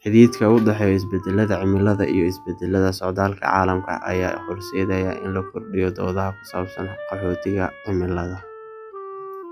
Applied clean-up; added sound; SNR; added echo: classical method log-MMSE.